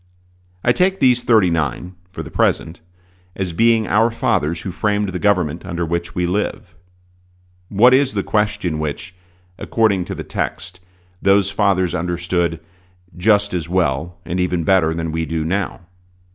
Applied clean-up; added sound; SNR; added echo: none; none; none; none.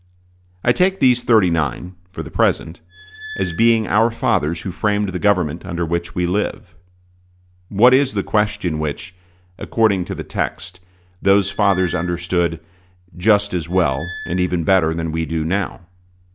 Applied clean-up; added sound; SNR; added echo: none; Squeak; 15 dB; none.